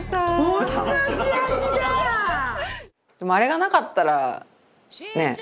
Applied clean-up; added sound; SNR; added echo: none; none; none; none.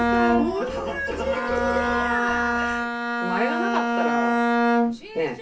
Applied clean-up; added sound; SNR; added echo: none; Bowed string instrument; -5 dB; reverberation time 0.2 s.